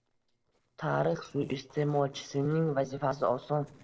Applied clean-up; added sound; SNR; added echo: neural separator model SepFormer DNS4.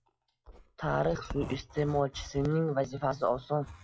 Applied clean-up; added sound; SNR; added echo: classical method WPE with log-MMSE.